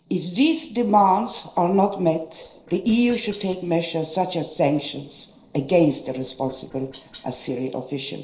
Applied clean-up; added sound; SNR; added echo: neural separator model SepFormer DNS4.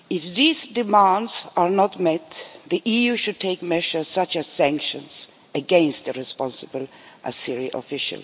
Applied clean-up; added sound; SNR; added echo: none; none; none; none.